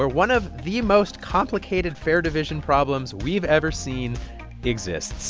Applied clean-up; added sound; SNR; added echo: none; none; none; none.